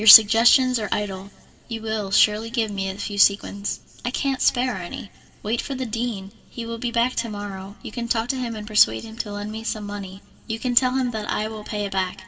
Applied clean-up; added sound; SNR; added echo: none; none; none; reverberation time 2.5 s.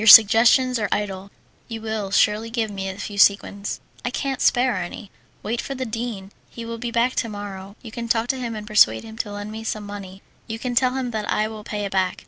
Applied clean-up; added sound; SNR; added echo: none; none; none; none.